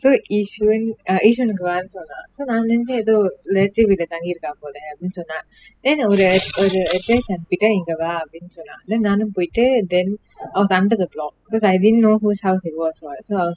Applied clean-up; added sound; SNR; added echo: classical method spectral subtraction.